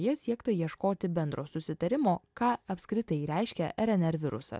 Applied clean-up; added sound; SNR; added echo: none; none; none; none.